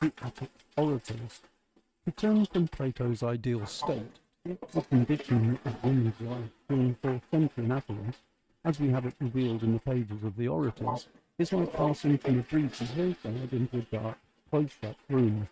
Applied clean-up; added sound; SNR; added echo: neural mask model RNNoise.